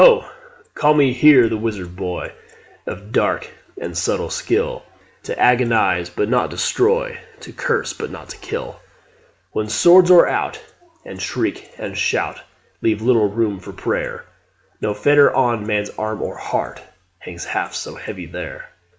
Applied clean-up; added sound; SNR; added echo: none; none; none; none.